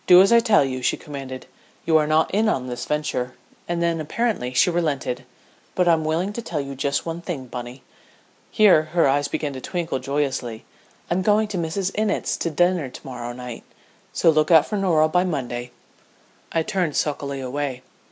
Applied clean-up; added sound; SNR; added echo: none; none; none; none.